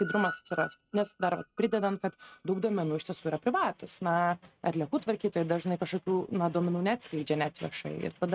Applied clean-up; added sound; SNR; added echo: neural mask model RNNoise.